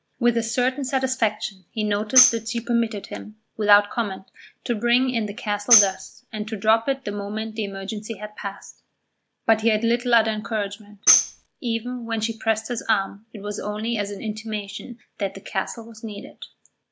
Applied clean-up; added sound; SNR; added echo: none; Tambourine; -1 dB; none.